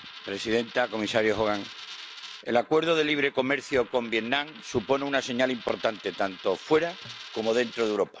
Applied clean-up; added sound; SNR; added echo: none; Coin (dropping); 17 dB; none.